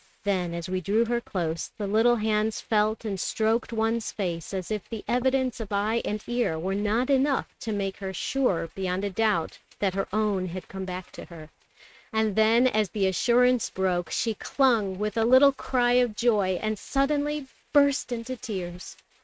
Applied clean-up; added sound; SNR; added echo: neural mask model RNNoise.